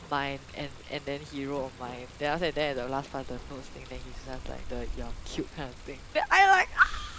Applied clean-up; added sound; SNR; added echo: none; Water; 11 dB; none.